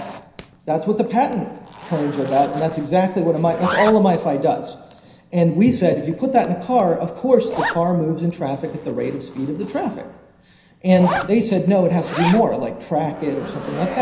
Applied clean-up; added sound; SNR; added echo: none; Zipper (clothing); 13 dB; reverberation time 0.9 s.